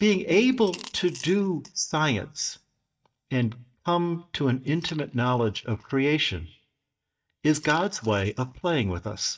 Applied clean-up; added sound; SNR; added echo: neural mask model DeepFilterNet 3.